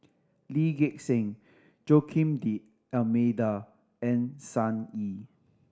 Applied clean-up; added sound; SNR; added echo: none; none; none; none.